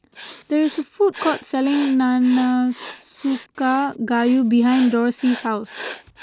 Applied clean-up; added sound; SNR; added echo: none; Writing; 17 dB; none.